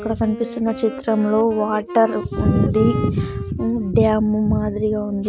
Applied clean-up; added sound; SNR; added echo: none; Wind instrument, woodwind instrument; 13 dB; none.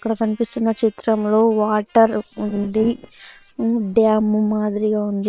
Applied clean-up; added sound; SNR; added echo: neural separator model SepFormer WHAM!.